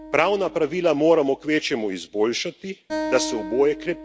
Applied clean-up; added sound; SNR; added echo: none; Acoustic guitar; 12 dB; none.